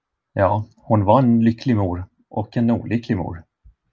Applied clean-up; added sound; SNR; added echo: none; none; none; none.